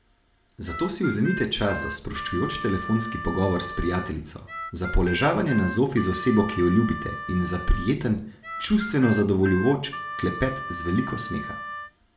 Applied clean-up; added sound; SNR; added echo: none; Harmonica; 10 dB; reverberation time 0.4 s.